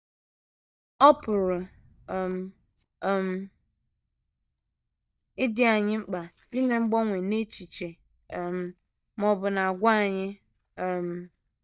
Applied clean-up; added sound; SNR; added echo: neural mask model DeepFilterNet 3.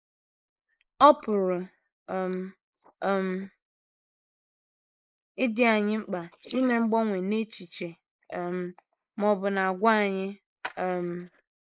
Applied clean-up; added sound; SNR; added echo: neural mask model Resemble Enhance denoiser.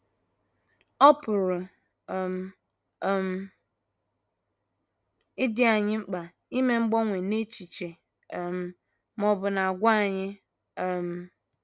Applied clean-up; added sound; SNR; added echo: none; none; none; none.